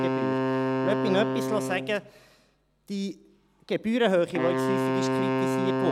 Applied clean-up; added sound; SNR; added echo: none; Wind instrument, woodwind instrument; -1 dB; none.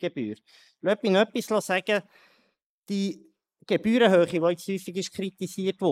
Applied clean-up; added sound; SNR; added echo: neural mask model Resemble Enhance denoiser.